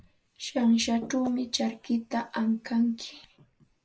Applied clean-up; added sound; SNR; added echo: neural mask model Resemble Enhance denoiser.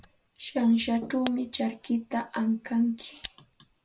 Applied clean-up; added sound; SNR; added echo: none; Camera; 16 dB; none.